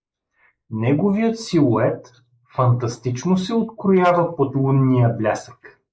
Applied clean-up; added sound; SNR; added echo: neural mask model Resemble Enhance denoiser.